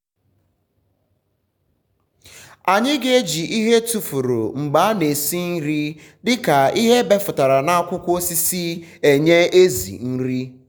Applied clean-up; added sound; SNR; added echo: none; none; none; none.